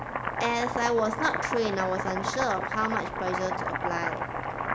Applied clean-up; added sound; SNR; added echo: none; Boiling; 1 dB; none.